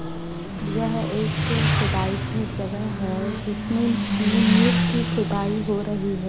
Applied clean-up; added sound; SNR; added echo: none; Motorcycle; -1 dB; none.